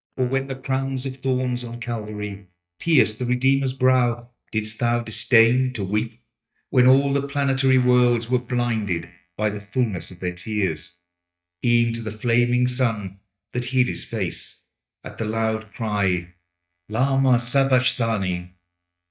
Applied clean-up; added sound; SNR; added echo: neural mask model DeepFilterNet 3.